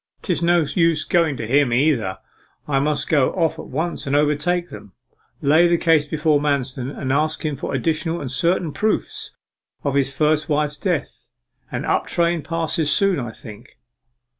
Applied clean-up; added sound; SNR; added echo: none; none; none; none.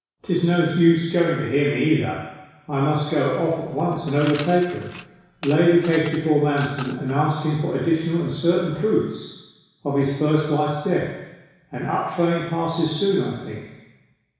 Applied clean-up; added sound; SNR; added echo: none; Coin (dropping) / Mechanisms; 16 dB; reverberation time 1.1 s.